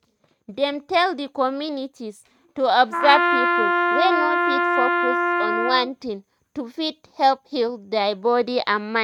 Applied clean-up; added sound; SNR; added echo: neural mask model RNNoise.